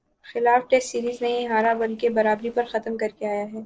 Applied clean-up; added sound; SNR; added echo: neural separator model SepFormer DNS4.